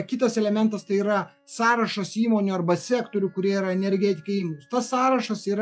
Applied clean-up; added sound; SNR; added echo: classical method log-MMSE.